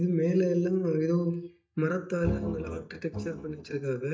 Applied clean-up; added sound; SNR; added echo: neural mask model DeepFilterNet 3.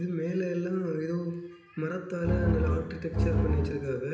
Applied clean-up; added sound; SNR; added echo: none; Bowed string instrument; -4 dB; reverberation time 0.9 s.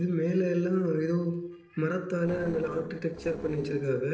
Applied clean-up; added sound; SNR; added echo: neural separator model SepFormer DNS4.